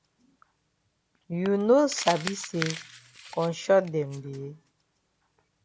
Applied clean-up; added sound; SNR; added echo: none; Crumpling, crinkling; 14 dB; none.